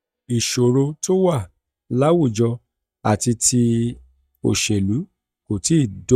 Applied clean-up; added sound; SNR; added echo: neural mask model DeepFilterNet 3.